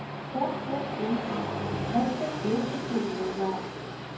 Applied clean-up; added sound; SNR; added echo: none; Train; 2 dB; reverberation time 0.9 s.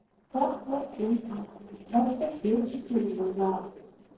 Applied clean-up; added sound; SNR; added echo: neural separator model SepFormer DNS4.